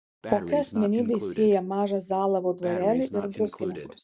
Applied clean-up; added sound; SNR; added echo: none; Breathing; 11 dB; none.